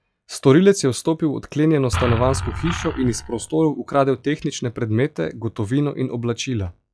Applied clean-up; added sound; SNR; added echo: classical method log-MMSE.